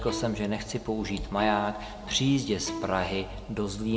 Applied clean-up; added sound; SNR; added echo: none; Bowed string instrument; 13 dB; reverberation time 0.9 s.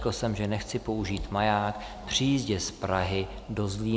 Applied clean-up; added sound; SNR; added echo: none; none; none; none.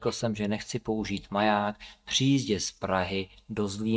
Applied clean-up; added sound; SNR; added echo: neural mask model DeepFilterNet 3.